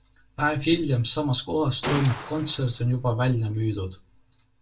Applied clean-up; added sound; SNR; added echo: none; Gunshot, gunfire; 11 dB; reverberation time 0.2 s.